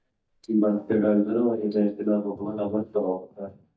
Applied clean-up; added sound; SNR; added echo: neural mask model DeepFilterNet 3.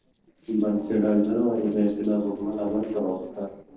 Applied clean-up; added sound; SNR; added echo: neural separator model SepFormer DNS4.